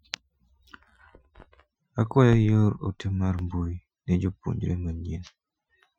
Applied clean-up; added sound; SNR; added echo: classical method Wiener filter.